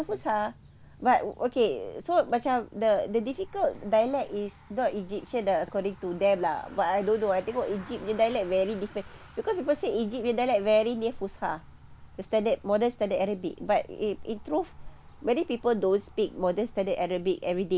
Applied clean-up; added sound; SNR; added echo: none; Bicycle + Ocean; 20 dB; none.